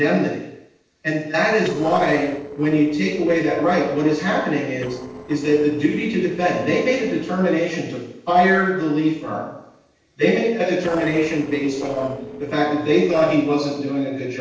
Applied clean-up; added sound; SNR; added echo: neural separator model SepFormer DNS4.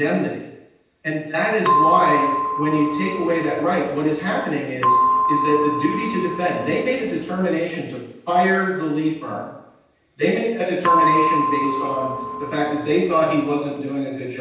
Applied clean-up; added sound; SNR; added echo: none; Percussion; 0 dB; reverberation time 0.9 s.